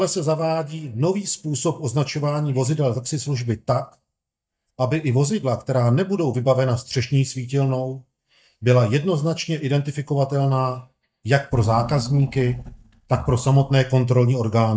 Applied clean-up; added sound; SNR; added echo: neural mask model DeepFilterNet 3.